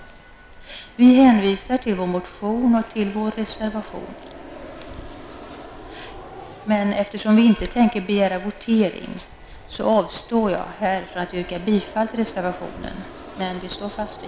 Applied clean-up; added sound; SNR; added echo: none; Fixed-wing aircraft, airplane; 17 dB; none.